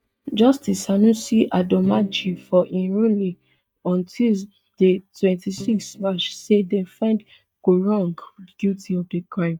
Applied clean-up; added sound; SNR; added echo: neural mask model DeepFilterNet 3.